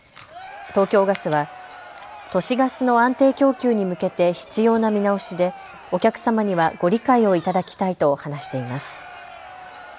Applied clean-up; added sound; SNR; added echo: none; Crowd; 19 dB; none.